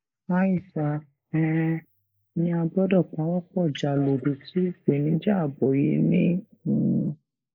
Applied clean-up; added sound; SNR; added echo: neural mask model Resemble Enhance denoiser.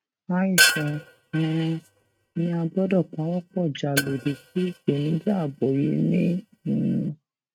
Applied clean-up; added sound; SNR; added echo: neural mask model RNNoise.